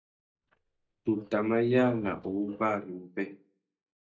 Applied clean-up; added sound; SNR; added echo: neural mask model DeepFilterNet 3.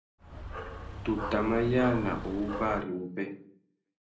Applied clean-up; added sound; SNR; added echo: none; Dog; 7 dB; reverberation time 0.5 s.